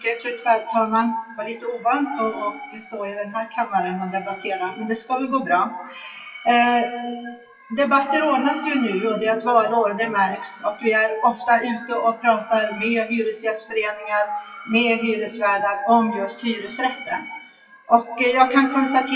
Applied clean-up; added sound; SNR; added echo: classical method WPE with log-MMSE.